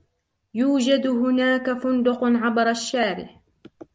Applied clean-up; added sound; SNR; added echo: none; none; none; none.